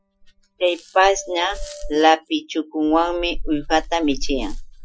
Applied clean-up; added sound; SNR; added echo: classical method Wiener filter.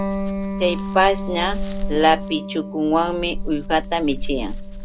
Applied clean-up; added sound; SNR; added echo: none; Dog + Electric guitar; 4 dB; none.